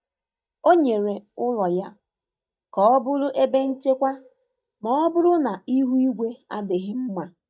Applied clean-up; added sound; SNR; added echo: neural mask model DeepFilterNet 3.